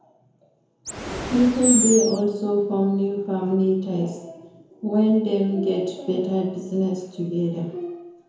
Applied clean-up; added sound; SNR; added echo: none; Animal; 2 dB; reverberation time 0.9 s.